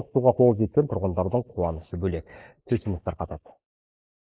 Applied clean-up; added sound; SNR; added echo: neural mask model Resemble Enhance denoiser.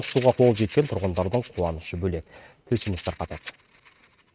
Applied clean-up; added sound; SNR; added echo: neural mask model RNNoise.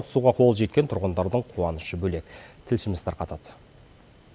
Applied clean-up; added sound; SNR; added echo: none; none; none; none.